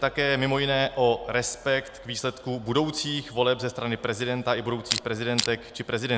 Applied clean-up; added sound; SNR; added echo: none; Crushing; 4 dB; none.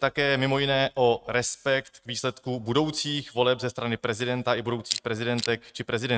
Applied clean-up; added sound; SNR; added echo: neural mask model RNNoise.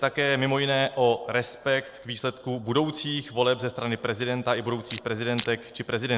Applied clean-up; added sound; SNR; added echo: neural separator model SepFormer DNS4.